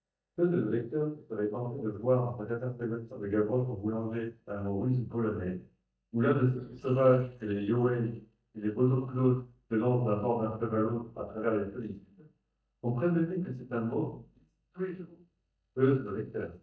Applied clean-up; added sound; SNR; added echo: neural mask model DeepFilterNet 3.